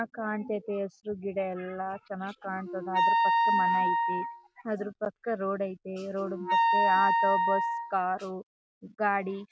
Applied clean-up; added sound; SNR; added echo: none; Wind instrument, woodwind instrument; -5 dB; none.